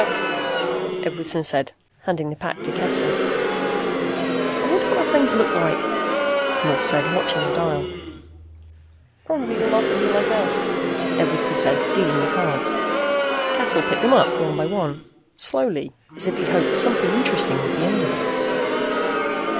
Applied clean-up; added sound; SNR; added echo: none; Crowd; -2 dB; none.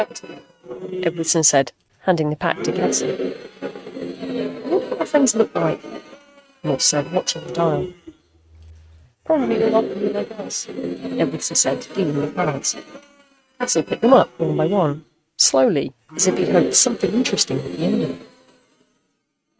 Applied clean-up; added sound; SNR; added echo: neural mask model RNNoise.